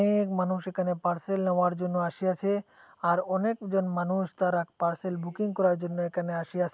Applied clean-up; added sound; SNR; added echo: none; none; none; none.